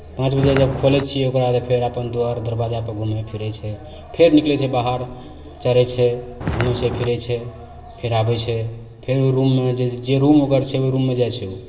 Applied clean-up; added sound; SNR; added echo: none; Walk, footsteps; 6 dB; reverberation time 1.6 s.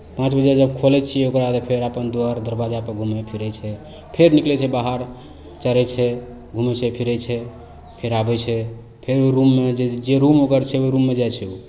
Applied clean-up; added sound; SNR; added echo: none; none; none; none.